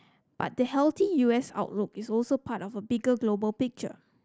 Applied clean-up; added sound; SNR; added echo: none; none; none; none.